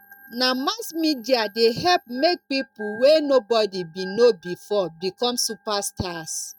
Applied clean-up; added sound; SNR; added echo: neural mask model RNNoise.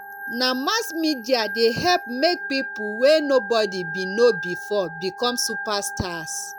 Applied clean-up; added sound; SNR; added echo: none; Organ; 10 dB; none.